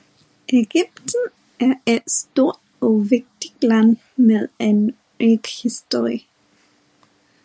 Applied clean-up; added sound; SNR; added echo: none; none; none; none.